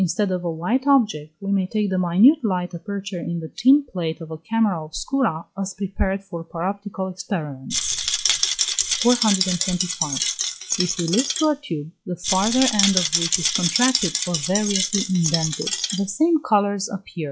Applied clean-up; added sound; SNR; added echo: classical method log-MMSE.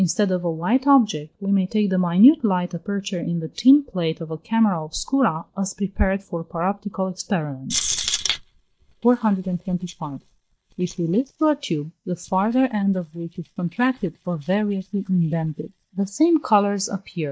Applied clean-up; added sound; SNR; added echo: neural mask model DeepFilterNet 3.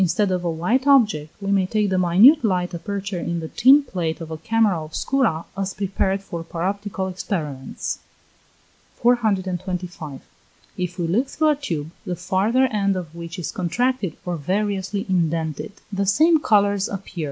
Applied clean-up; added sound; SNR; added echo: none; none; none; none.